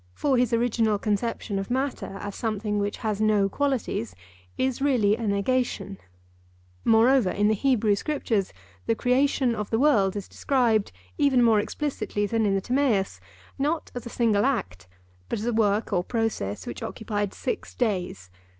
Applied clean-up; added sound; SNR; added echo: none; none; none; none.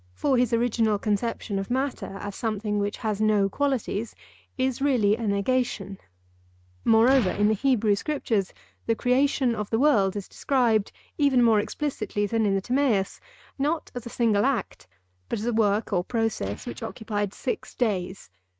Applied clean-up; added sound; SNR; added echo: neural mask model RNNoise.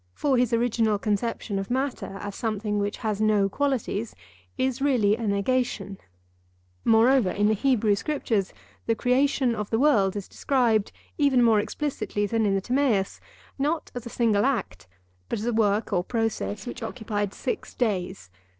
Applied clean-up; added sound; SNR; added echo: neural separator model SepFormer DNS4.